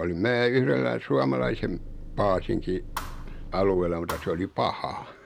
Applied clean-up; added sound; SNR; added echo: none; Thump, thud + Engine; 11 dB; none.